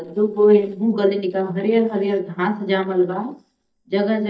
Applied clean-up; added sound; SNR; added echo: neural mask model DeepFilterNet 3.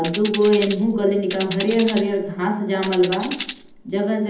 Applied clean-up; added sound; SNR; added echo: none; Tambourine; 6 dB; reverberation time 0.8 s.